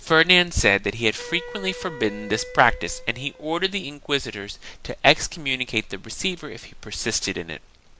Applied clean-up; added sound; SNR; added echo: none; Wind instrument, woodwind instrument; 15 dB; none.